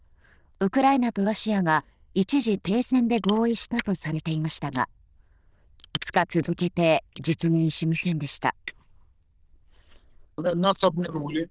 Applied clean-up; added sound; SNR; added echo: neural diffusion model UNIVERSE++.